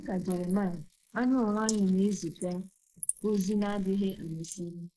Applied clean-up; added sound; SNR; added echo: neural mask model Resemble Enhance denoiser.